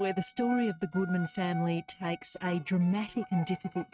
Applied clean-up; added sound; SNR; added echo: neural mask model RNNoise.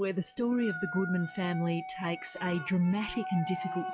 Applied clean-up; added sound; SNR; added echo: classical method log-MMSE.